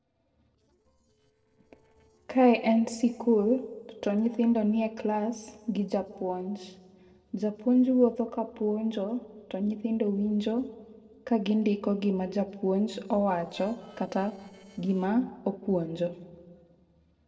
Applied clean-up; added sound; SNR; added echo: neural separator model SepFormer DNS4.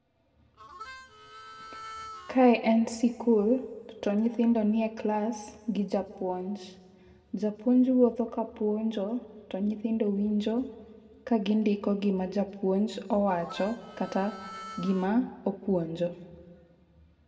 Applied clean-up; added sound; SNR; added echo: none; Harmonica; 16 dB; reverberation time 1.2 s.